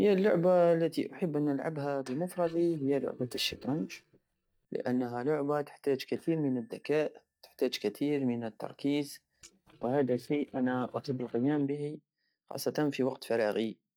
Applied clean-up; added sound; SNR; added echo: neural mask model DeepFilterNet 3.